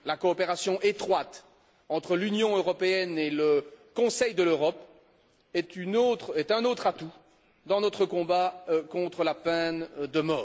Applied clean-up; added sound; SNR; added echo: none; none; none; none.